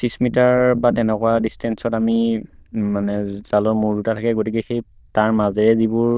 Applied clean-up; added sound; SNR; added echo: neural diffusion model UNIVERSE++.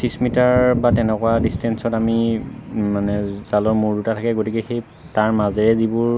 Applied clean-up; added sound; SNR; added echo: none; Thunder / Wind; 10 dB; none.